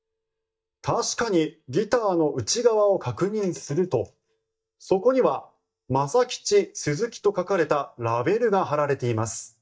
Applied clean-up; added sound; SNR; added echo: neural mask model DeepFilterNet 3.